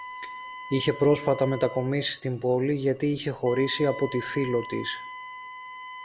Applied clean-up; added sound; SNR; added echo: none; Wind instrument, woodwind instrument; 14 dB; none.